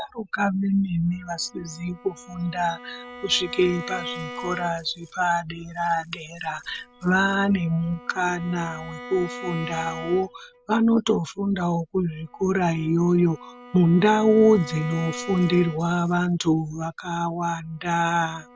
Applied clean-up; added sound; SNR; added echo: none; Keys jangling + Bowed string instrument; 17 dB; none.